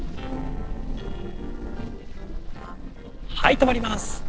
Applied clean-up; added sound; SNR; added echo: neural separator model SepFormer DNS4.